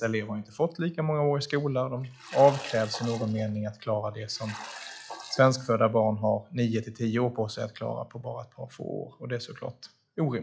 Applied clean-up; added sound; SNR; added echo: classical method log-MMSE.